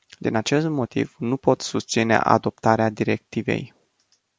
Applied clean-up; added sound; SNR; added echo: none; none; none; none.